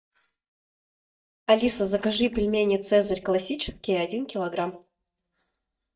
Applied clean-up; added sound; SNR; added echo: neural mask model DeepFilterNet 3.